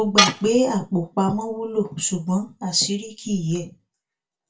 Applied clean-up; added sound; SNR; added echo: none; Tools; -2 dB; reverberation time 0.2 s.